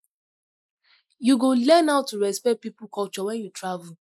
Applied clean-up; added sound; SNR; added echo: neural mask model Resemble Enhance denoiser.